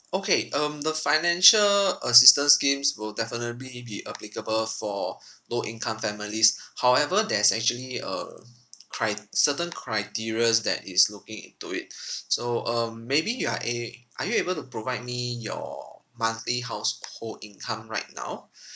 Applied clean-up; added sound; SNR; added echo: none; none; none; none.